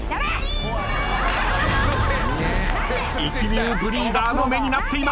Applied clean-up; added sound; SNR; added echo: none; Wind instrument, woodwind instrument; 17 dB; none.